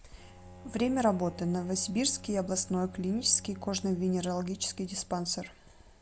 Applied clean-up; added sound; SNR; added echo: none; Bowed string instrument; 18 dB; none.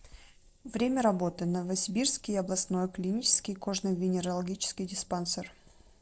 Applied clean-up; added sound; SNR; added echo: neural separator model SepFormer DNS4.